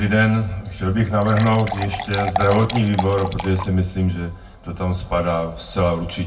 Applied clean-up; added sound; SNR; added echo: none; Fill (with liquid) / Water; 8 dB; reverberation time 0.2 s.